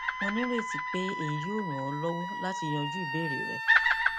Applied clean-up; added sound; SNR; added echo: none; Wind instrument, woodwind instrument + Bird vocalization, bird call, bird song; -4 dB; none.